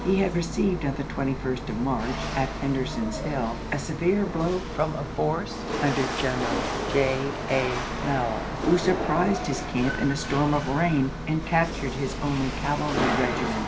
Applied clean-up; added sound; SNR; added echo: none; Rattle / Chatter / Hiss / Engine / Mechanisms; 4 dB; none.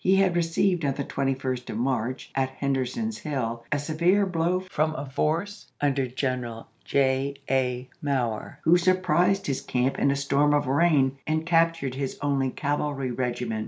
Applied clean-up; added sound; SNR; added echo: none; none; none; none.